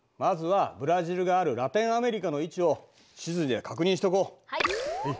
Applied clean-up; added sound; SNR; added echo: none; none; none; none.